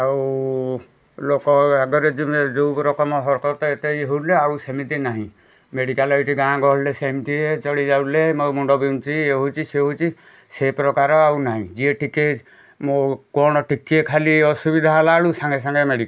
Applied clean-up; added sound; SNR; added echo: none; none; none; none.